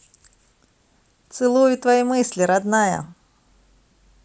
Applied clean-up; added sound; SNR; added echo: none; none; none; none.